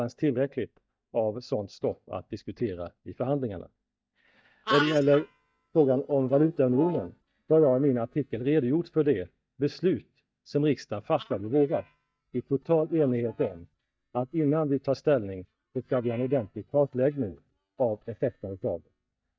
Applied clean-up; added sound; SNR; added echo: neural mask model DeepFilterNet 3.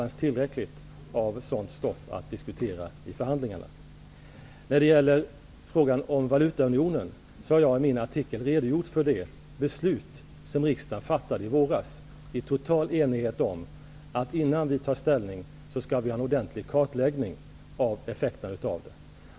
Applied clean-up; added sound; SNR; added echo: none; none; none; none.